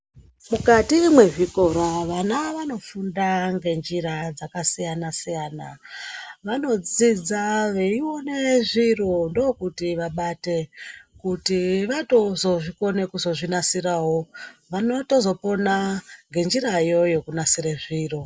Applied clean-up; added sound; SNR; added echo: none; none; none; none.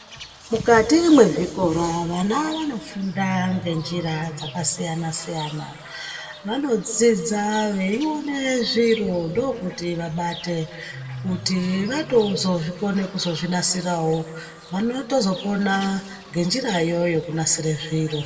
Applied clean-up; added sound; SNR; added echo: none; Bird / Fowl; 17 dB; reverberation time 1.4 s.